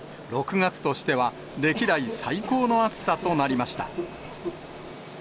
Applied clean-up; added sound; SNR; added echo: none; Cough; 12 dB; none.